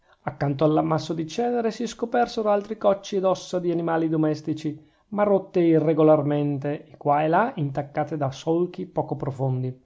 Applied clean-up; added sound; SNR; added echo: none; none; none; none.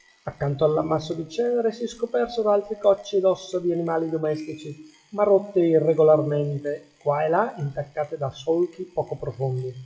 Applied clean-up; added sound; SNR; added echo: classical method WPE with log-MMSE.